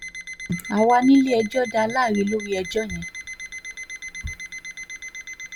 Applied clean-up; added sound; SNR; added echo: none; Alarm; 12 dB; none.